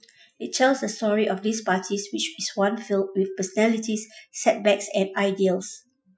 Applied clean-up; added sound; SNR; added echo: classical method Wiener filter.